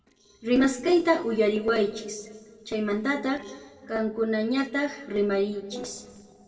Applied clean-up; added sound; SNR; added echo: neural separator model SepFormer DNS4.